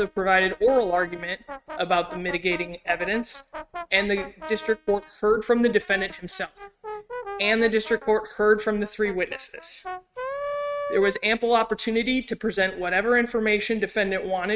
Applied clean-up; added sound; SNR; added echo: neural mask model RNNoise.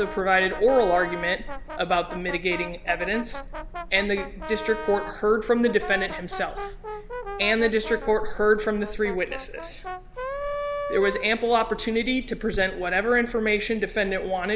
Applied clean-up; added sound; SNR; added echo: none; Brass instrument; 12 dB; none.